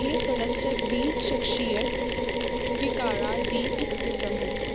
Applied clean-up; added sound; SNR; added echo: none; Mechanisms; -4 dB; none.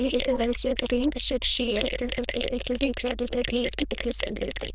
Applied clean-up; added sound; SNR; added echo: neural diffusion model UNIVERSE++.